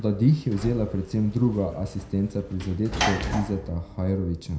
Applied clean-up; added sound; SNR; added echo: none; Sliding door / Slam; 9 dB; reverberation time 0.4 s.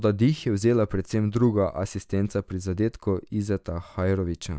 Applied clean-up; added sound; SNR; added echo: none; none; none; none.